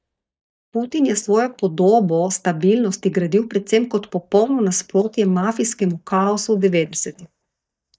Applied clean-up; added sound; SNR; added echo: neural mask model DeepFilterNet 3.